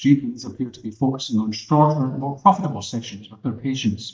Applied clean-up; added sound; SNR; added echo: neural mask model DeepFilterNet 3.